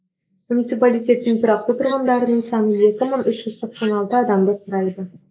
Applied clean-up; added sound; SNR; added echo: neural mask model Resemble Enhance denoiser.